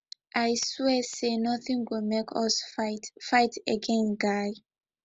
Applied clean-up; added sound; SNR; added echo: none; none; none; none.